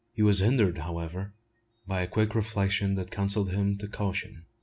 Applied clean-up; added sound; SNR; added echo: none; none; none; none.